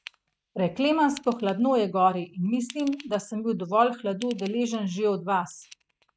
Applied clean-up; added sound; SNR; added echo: neural mask model RNNoise.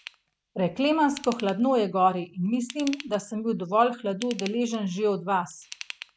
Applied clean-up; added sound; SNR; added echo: none; Ratchet, pawl / Tools; 19 dB; none.